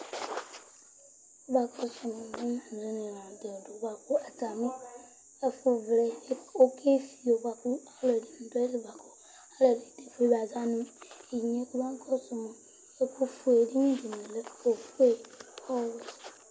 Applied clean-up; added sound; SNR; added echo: none; none; none; none.